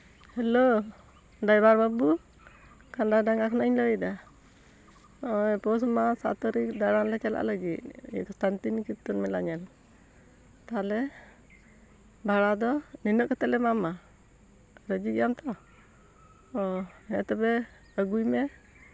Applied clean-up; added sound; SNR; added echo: none; none; none; none.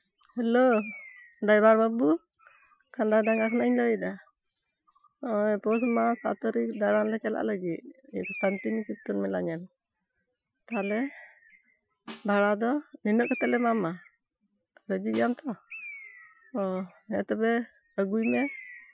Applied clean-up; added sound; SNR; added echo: classical method Wiener filter.